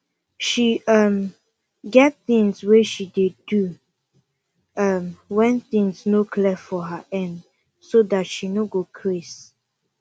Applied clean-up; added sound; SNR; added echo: none; none; none; none.